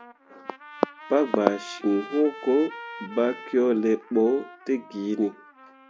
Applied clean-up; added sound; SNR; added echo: none; Trumpet; 17 dB; none.